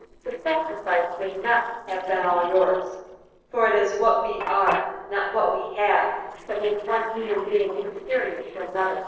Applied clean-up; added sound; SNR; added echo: neural separator model SepFormer DNS4.